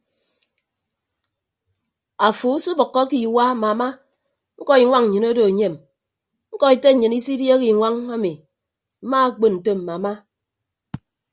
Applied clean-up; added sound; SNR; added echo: none; none; none; none.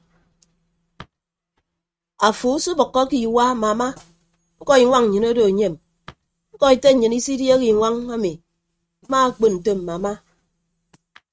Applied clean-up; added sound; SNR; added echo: neural mask model RNNoise.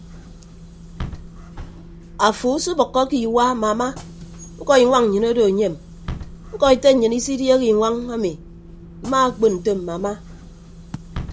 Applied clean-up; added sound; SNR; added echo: none; Bus / Engine; 16 dB; none.